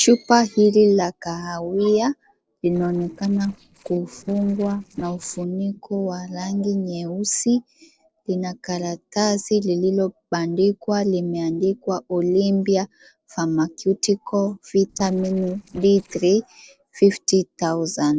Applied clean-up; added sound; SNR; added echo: neural separator model SepFormer DNS4.